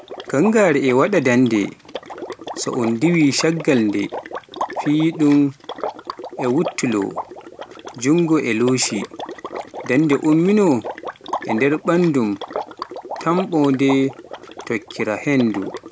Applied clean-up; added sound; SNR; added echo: none; Water / Liquid; 12 dB; none.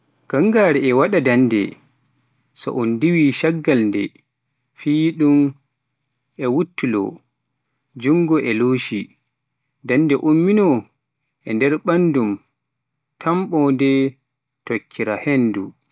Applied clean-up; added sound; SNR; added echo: none; none; none; none.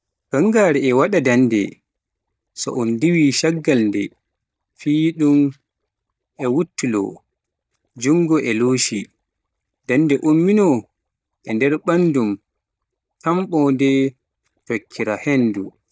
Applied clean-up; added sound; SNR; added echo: neural mask model DeepFilterNet 3.